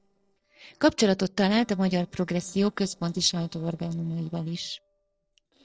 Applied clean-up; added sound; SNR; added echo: neural separator model SepFormer DNS4.